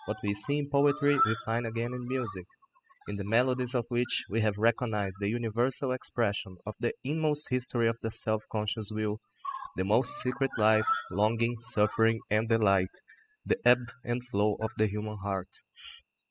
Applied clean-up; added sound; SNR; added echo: classical method spectral subtraction.